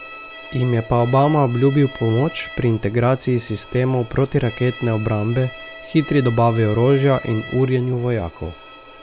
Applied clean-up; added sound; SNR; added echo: none; Bowed string instrument; 18 dB; none.